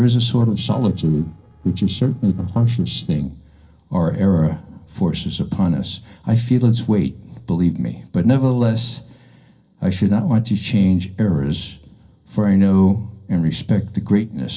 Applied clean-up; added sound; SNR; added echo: neural separator model SepFormer DNS4.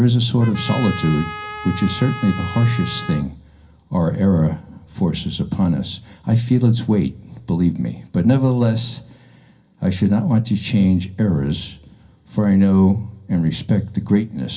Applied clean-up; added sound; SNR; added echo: none; Trumpet; 13 dB; reverberation time 0.3 s.